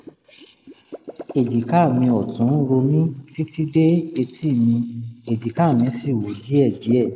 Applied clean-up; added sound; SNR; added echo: neural mask model Resemble Enhance denoiser.